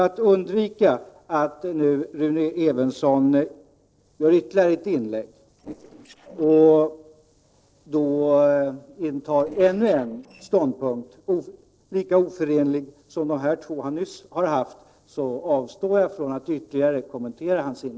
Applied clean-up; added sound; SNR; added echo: neural separator model SepFormer DNS4.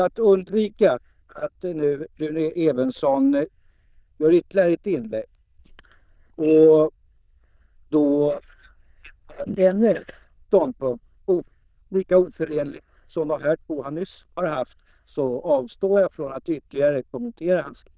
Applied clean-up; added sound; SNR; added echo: neural diffusion model UNIVERSE++.